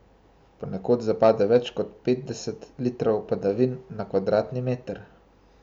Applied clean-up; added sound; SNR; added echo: none; none; none; none.